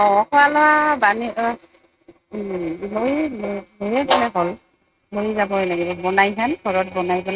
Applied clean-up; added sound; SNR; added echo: neural mask model RNNoise.